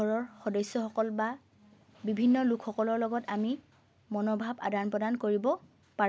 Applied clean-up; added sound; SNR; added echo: none; none; none; none.